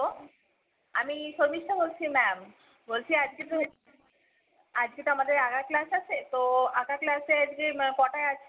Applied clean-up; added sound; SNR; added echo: none; none; none; none.